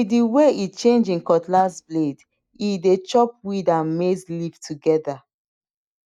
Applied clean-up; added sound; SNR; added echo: neural mask model DeepFilterNet 3.